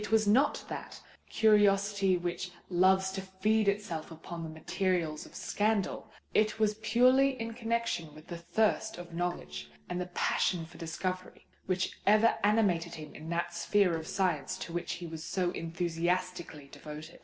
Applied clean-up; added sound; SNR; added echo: neural separator model SepFormer DNS4.